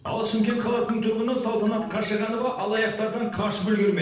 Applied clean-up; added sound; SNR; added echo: neural separator model SepFormer DNS4.